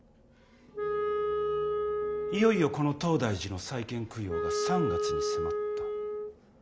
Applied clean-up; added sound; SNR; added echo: none; Wind instrument, woodwind instrument; -1 dB; none.